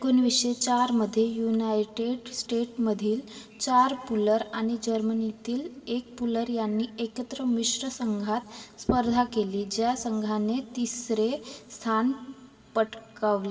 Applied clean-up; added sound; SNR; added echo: none; none; none; reverberation time 2.1 s.